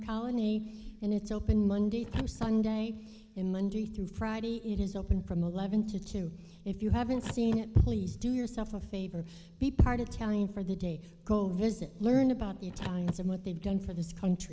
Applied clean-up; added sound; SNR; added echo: none; Car; 16 dB; none.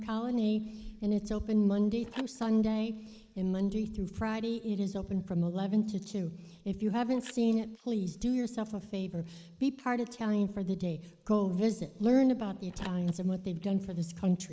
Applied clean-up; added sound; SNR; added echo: neural mask model Resemble Enhance denoiser.